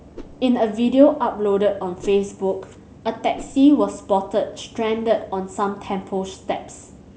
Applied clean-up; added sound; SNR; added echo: none; Whoosh, swoosh, swish; 18 dB; none.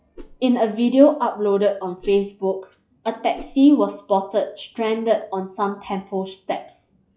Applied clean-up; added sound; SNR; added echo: classical method log-MMSE.